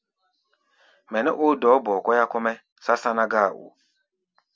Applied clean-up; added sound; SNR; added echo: none; none; none; none.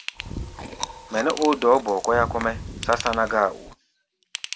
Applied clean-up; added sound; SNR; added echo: none; Chewing, mastication + Ratchet, pawl / Tools; 10 dB; none.